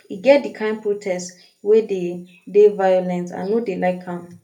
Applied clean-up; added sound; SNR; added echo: none; none; none; reverberation time 0.3 s.